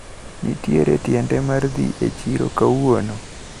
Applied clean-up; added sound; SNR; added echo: none; Ocean; 13 dB; none.